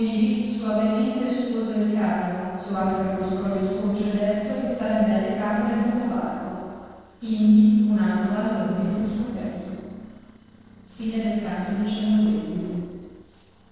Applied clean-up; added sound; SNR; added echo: neural separator model SepFormer DNS4.